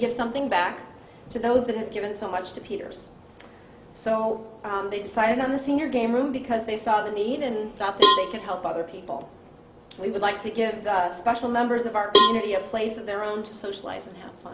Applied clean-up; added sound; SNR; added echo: none; Cowbell; -1 dB; none.